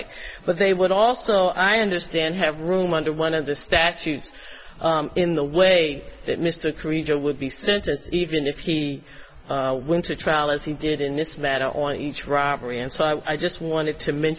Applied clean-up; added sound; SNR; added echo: none; none; none; none.